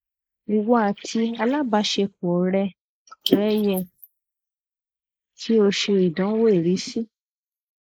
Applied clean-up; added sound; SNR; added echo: neural mask model Resemble Enhance denoiser.